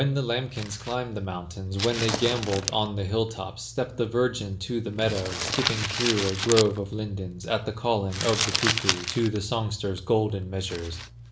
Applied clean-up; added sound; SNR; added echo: none; Crumpling, crinkling; 6 dB; reverberation time 0.4 s.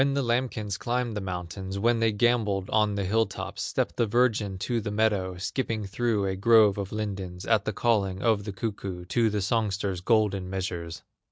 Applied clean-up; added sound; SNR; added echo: none; none; none; none.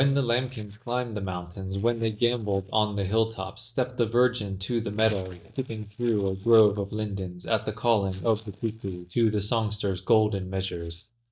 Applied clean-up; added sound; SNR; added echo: neural mask model DeepFilterNet 3.